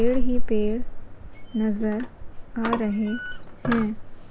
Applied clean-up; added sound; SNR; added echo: none; Squeak; -3 dB; none.